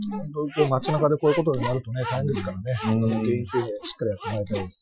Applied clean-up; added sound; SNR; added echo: classical method Wiener filter.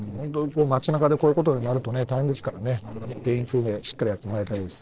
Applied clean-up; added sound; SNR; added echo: neural separator model SepFormer DNS4.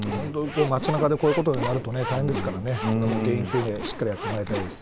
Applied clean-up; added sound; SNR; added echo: none; Zipper (clothing); 8 dB; none.